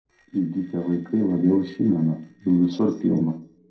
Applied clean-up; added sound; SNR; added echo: neural separator model SepFormer DNS4.